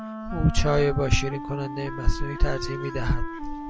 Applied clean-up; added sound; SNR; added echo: none; Wind instrument, woodwind instrument; 11 dB; none.